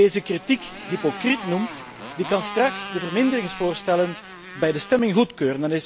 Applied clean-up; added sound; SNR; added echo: none; Motorcycle; 13 dB; none.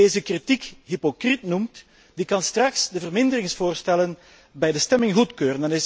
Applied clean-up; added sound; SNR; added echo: none; none; none; none.